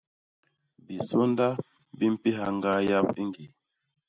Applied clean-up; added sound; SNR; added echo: none; none; none; none.